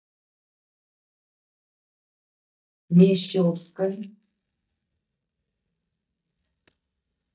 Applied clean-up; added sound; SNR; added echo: neural mask model DeepFilterNet 3.